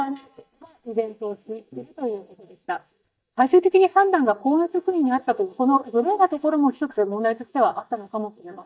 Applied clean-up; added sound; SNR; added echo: neural mask model DeepFilterNet 3.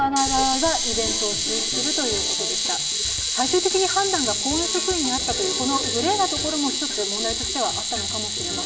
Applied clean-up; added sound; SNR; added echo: none; Camera; -1 dB; reverberation time 2.4 s.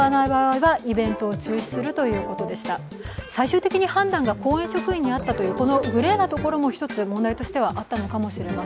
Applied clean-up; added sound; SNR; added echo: none; none; none; none.